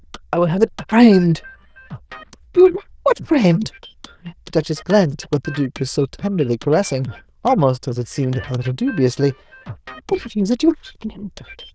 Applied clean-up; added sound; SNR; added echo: neural diffusion model UNIVERSE++.